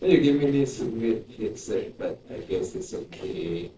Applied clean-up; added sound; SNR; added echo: neural separator model SepFormer DNS4.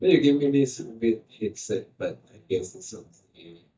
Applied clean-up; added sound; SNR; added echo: neural mask model DeepFilterNet 3.